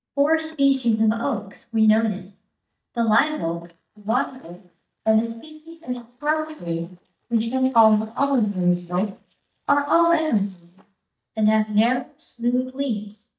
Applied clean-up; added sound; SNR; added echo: neural mask model DeepFilterNet 3.